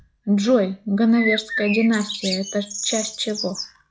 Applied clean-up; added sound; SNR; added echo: classical method log-MMSE.